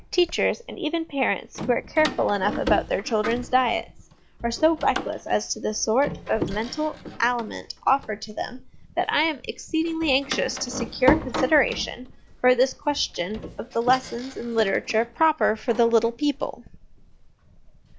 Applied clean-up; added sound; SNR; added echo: none; Door; 10 dB; none.